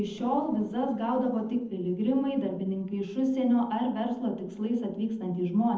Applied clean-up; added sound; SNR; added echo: neural separator model SepFormer DNS4.